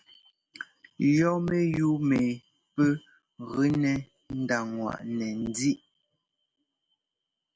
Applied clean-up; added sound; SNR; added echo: none; none; none; none.